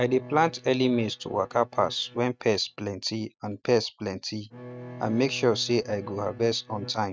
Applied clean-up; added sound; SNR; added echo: neural mask model RNNoise.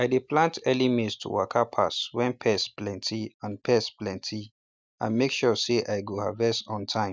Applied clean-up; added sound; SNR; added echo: none; none; none; none.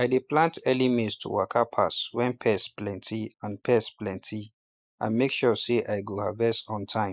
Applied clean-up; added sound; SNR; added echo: neural mask model Resemble Enhance denoiser.